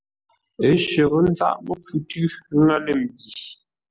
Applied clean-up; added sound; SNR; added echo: none; none; none; none.